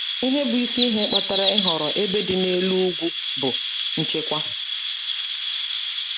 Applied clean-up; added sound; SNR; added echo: none; Chirp, tweet; -2 dB; none.